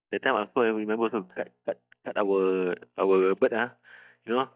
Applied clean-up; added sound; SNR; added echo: neural mask model DeepFilterNet 3.